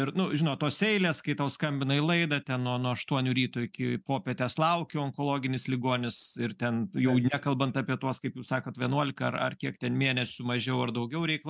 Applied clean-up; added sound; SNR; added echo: none; none; none; none.